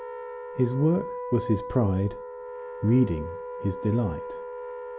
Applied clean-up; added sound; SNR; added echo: none; Wind instrument, woodwind instrument; 9 dB; none.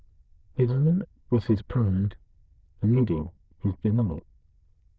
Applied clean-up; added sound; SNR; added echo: neural diffusion model UNIVERSE++.